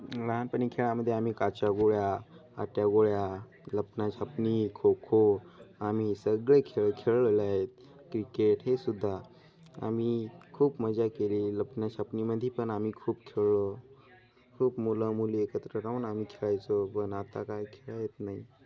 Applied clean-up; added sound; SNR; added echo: none; none; none; none.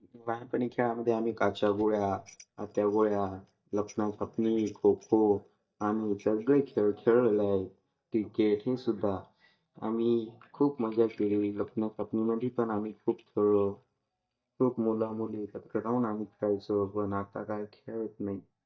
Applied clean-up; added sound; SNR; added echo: neural mask model DeepFilterNet 3.